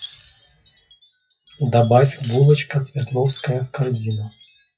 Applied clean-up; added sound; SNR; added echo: classical method WPE with log-MMSE.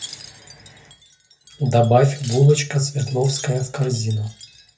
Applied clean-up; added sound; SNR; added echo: none; Wind chime; 20 dB; reverberation time 0.3 s.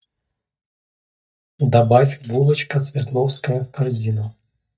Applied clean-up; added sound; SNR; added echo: neural mask model DeepFilterNet 3.